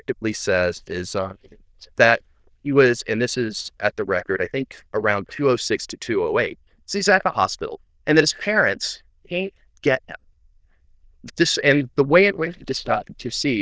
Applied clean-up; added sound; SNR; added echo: neural diffusion model UNIVERSE++.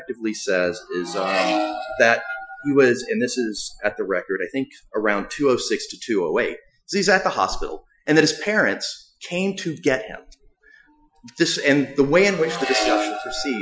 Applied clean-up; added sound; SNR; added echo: classical method Wiener filter.